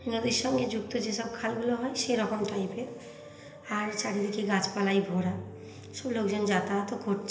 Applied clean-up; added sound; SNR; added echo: none; none; none; reverberation time 1.4 s.